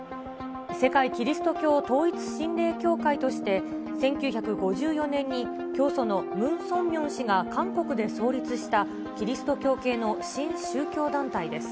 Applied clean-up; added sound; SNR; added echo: none; none; none; none.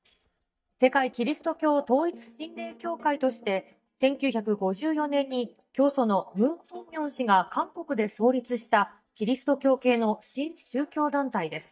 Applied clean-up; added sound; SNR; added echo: neural mask model DeepFilterNet 3.